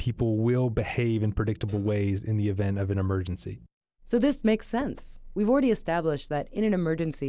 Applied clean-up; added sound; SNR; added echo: neural separator model SepFormer DNS4.